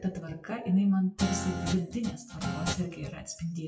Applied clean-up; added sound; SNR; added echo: classical method WPE with log-MMSE.